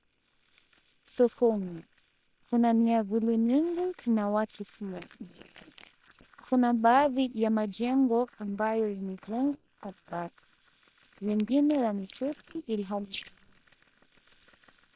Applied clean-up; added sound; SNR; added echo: neural separator model SepFormer WHAM!.